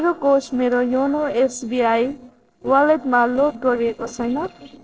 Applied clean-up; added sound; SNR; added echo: neural separator model SepFormer DNS4.